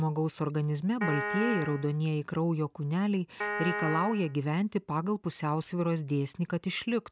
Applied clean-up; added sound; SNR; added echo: none; Piano; 4 dB; none.